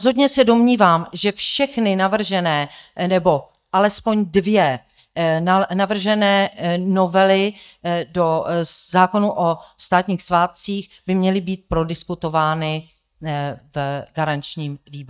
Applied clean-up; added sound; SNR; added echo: neural mask model DeepFilterNet 3.